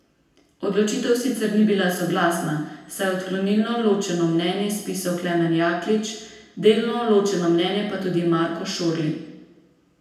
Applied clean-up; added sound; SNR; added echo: none; none; none; reverberation time 0.9 s.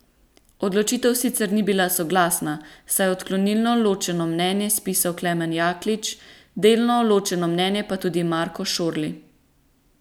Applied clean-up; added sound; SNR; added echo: none; none; none; none.